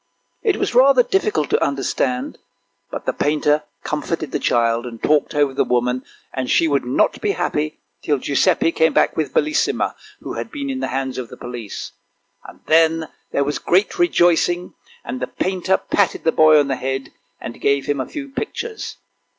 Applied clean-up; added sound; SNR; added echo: none; none; none; none.